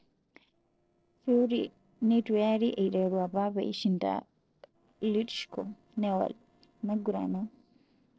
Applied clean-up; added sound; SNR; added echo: neural separator model SepFormer DNS4.